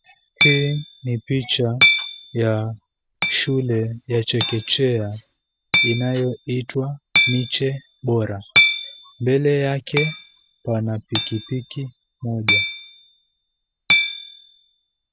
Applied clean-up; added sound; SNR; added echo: none; Hammer; 1 dB; none.